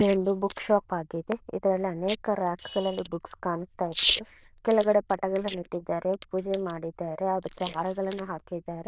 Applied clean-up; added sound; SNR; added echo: neural diffusion model UNIVERSE++.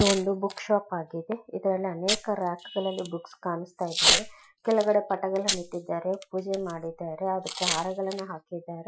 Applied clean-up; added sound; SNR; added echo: classical method Wiener filter.